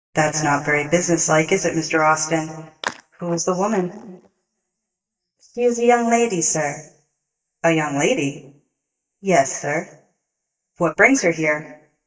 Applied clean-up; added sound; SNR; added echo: neural mask model DeepFilterNet 3.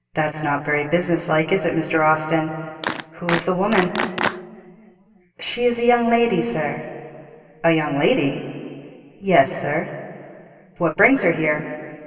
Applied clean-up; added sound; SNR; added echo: none; Clapping; 5 dB; reverberation time 2.9 s.